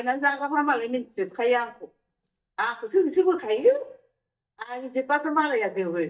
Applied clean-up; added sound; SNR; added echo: neural mask model DeepFilterNet 3.